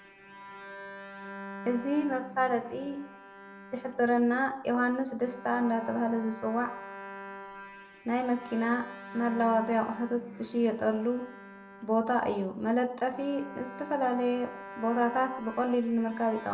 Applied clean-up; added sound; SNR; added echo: none; Bowed string instrument; 15 dB; reverberation time 0.6 s.